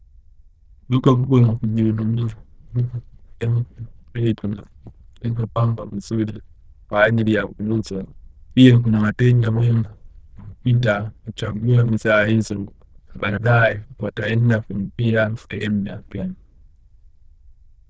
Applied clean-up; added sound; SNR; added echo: neural diffusion model UNIVERSE++.